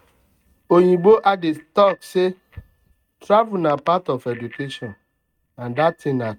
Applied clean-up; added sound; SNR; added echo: neural mask model RNNoise.